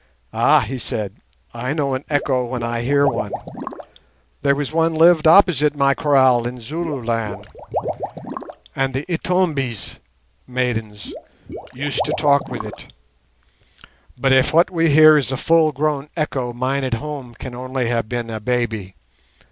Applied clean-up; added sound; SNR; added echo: none; Liquid; 11 dB; none.